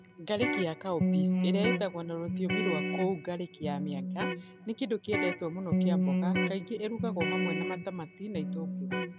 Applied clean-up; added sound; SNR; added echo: none; Electric guitar; -3 dB; none.